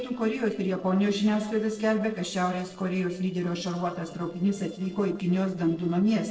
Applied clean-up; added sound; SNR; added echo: neural separator model SepFormer DNS4.